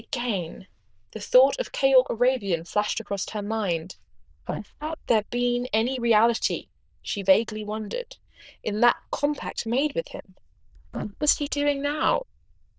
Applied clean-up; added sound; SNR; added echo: neural diffusion model UNIVERSE++.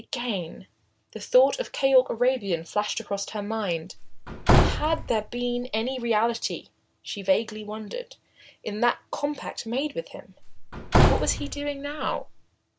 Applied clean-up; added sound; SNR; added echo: none; Slam / Wood; -2 dB; none.